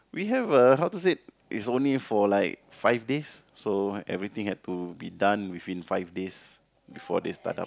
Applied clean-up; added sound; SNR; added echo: none; none; none; none.